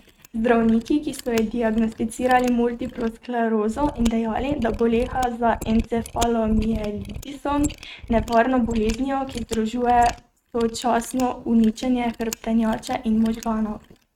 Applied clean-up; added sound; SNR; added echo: neural mask model RNNoise.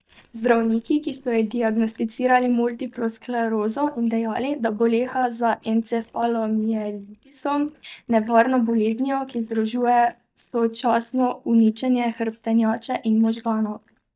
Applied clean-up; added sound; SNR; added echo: neural mask model DeepFilterNet 3.